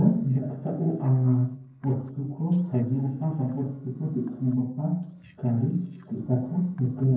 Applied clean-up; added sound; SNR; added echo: neural separator model SepFormer DNS4.